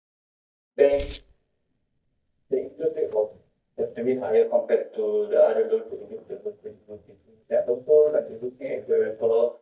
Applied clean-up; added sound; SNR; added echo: neural mask model DeepFilterNet 3.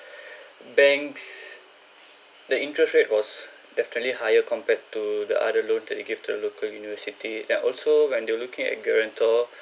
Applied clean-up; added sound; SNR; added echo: none; none; none; none.